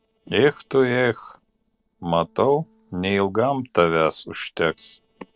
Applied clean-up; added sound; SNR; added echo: neural separator model SepFormer DNS4.